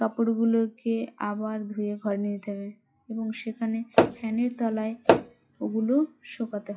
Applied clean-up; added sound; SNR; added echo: classical method log-MMSE.